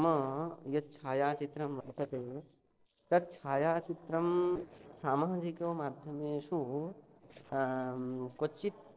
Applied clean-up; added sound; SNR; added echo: neural separator model SepFormer DNS4.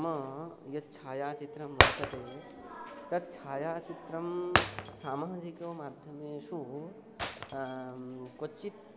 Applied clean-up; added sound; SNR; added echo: none; Shatter; -2 dB; none.